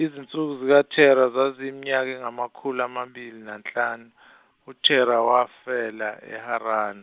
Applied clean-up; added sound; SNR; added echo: none; none; none; none.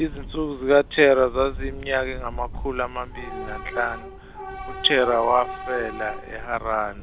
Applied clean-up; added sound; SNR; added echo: none; Subway, metro, underground / Train; 10 dB; none.